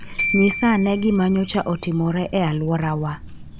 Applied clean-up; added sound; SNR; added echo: none; Glockenspiel + Typing; 11 dB; none.